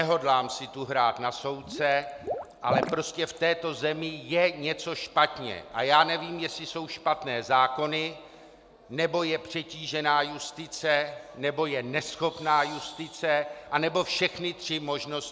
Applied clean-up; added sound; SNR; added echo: none; Water / Liquid; 8 dB; none.